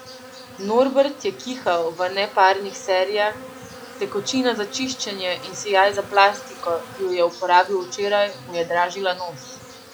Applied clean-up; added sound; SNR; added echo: none; Insect; 17 dB; none.